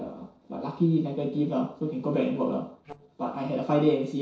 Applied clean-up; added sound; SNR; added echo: neural separator model SepFormer DNS4.